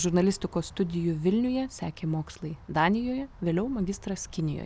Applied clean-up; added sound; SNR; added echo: none; none; none; none.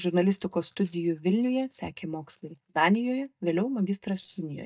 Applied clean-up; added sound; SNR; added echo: neural mask model DeepFilterNet 3.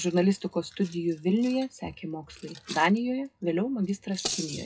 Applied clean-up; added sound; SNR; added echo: classical method WPE with log-MMSE.